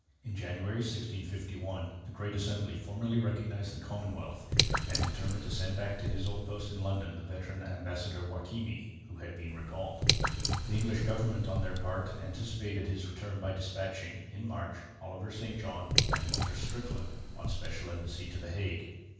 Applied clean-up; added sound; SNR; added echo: none; Drip / Water; -2 dB; reverberation time 1.2 s.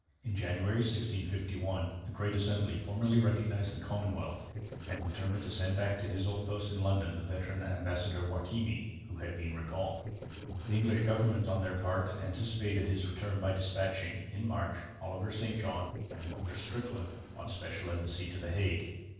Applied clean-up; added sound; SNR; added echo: neural separator model SepFormer DNS4.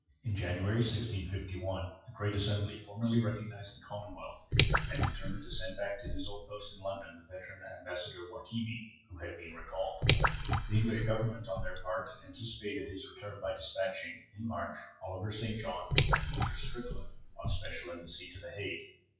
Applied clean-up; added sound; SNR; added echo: classical method WPE with log-MMSE.